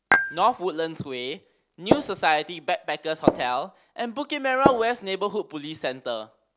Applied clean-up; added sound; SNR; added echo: none; Dishes, pots, and pans / Chink, clink + Tap; -4 dB; none.